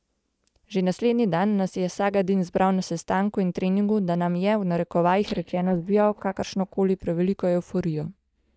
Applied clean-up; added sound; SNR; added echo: neural mask model DeepFilterNet 3.